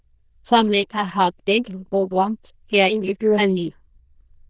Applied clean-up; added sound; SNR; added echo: neural diffusion model UNIVERSE++.